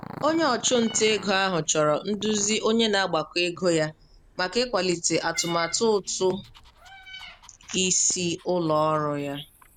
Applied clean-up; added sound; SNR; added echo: none; Growling + Meow; 19 dB; none.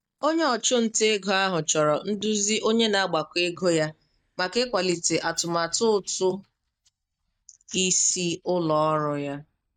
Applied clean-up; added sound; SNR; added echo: neural mask model DeepFilterNet 3.